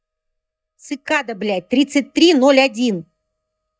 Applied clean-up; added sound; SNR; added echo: neural mask model DeepFilterNet 3.